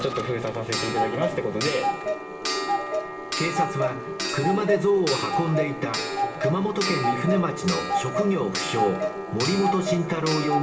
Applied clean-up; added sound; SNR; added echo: none; Clock; 2 dB; reverberation time 0.8 s.